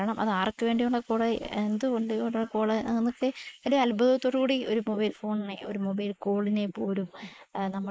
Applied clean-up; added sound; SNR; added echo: neural mask model Resemble Enhance denoiser.